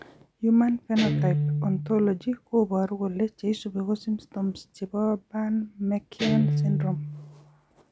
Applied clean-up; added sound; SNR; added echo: none; Guitar; 5 dB; none.